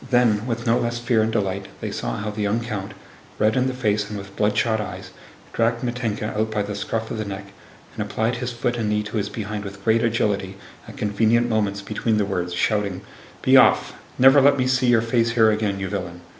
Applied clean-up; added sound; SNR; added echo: none; none; none; none.